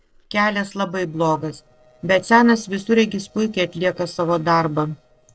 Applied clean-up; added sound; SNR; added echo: neural separator model SepFormer DNS4.